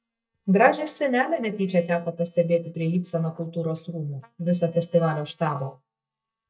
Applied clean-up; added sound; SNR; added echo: neural mask model DeepFilterNet 3.